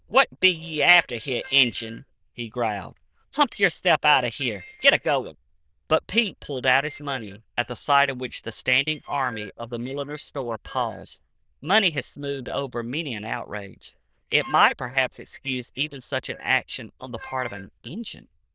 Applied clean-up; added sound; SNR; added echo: neural diffusion model UNIVERSE++.